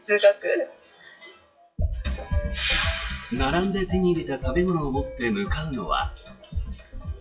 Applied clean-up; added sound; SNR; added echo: classical method WPE with log-MMSE.